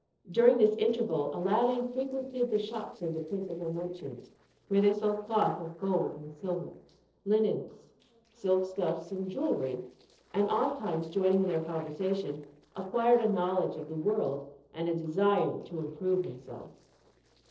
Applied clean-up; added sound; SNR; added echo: neural separator model SepFormer DNS4.